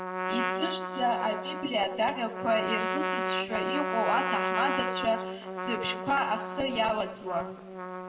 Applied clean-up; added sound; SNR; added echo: none; Trumpet; 2 dB; reverberation time 1.6 s.